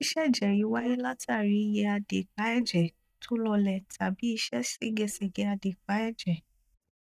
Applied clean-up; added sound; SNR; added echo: neural mask model DeepFilterNet 3.